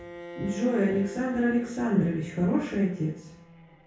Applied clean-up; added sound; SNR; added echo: none; Bowed string instrument; 16 dB; reverberation time 0.6 s.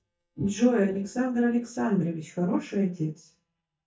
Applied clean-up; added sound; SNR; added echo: neural mask model DeepFilterNet 3.